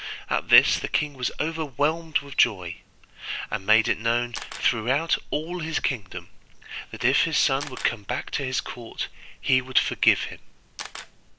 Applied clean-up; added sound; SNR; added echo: none; Camera; 19 dB; none.